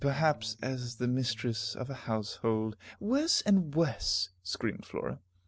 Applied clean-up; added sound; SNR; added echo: neural separator model SepFormer DNS4.